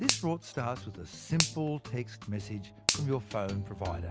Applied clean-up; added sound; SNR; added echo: none; Finger snapping; 3 dB; none.